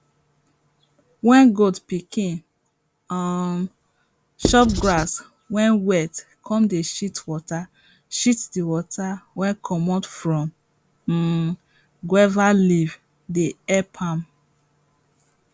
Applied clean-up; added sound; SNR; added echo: none; Writing; 2 dB; none.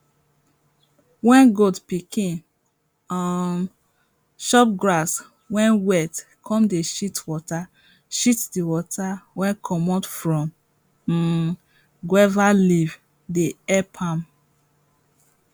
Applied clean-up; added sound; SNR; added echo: none; none; none; none.